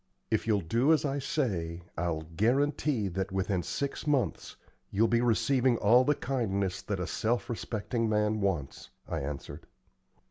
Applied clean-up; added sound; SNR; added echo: none; none; none; none.